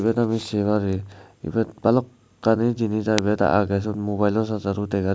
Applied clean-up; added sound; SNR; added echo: none; none; none; none.